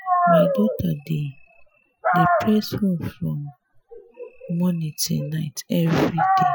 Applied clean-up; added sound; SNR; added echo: classical method Wiener filter.